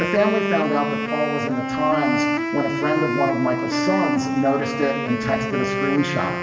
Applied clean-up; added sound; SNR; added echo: none; Wind instrument, woodwind instrument; 1 dB; reverberation time 1.1 s.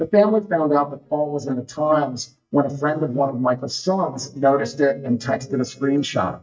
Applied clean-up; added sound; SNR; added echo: neural mask model DeepFilterNet 3.